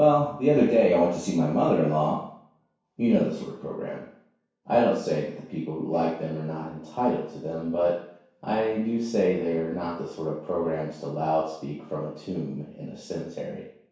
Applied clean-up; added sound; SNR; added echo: none; none; none; reverberation time 0.6 s.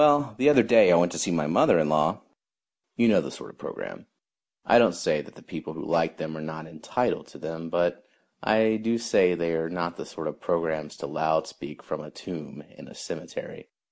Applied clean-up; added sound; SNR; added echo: none; none; none; none.